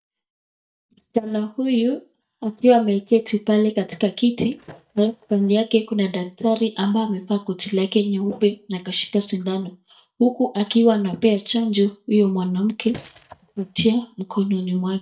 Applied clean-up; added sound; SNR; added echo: neural mask model DeepFilterNet 3.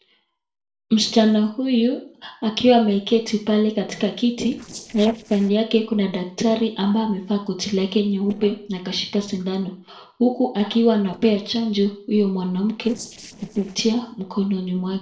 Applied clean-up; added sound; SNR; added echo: neural separator model SepFormer DNS4.